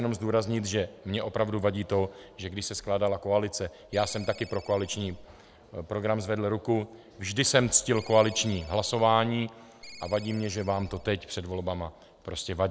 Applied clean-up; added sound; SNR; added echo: none; Ringtone; 19 dB; none.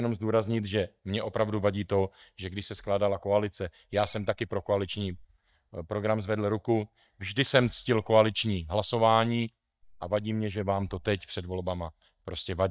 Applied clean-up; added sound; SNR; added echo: neural mask model DeepFilterNet 3.